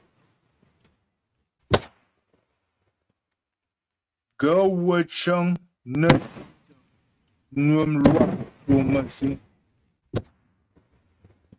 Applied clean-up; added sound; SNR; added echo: neural mask model RNNoise.